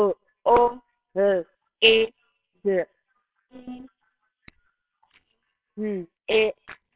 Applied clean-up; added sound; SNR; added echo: neural separator model SepFormer WHAMR!.